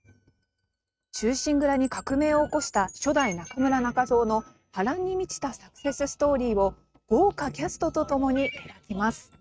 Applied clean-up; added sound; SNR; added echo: neural mask model RNNoise.